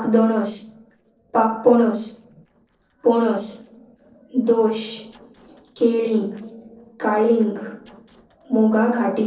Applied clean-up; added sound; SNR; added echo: neural separator model SepFormer DNS4.